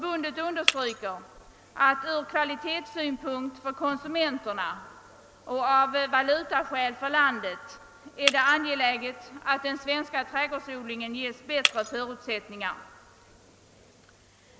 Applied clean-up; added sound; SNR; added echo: none; Shatter; 7 dB; none.